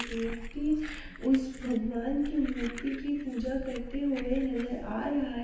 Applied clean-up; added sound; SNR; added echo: none; Crumpling, crinkling; 10 dB; reverberation time 0.9 s.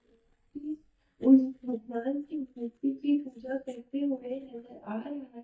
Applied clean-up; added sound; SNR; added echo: neural mask model DeepFilterNet 3.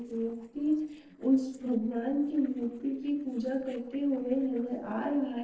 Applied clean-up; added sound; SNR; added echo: neural separator model SepFormer DNS4.